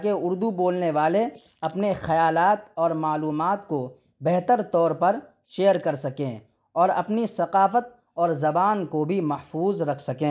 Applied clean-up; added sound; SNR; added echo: neural mask model Resemble Enhance denoiser.